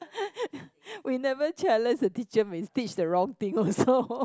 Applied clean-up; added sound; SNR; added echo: none; none; none; none.